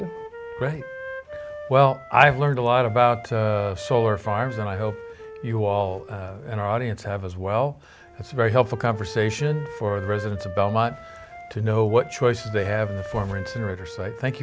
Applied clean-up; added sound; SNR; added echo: none; Wind instrument, woodwind instrument; 15 dB; none.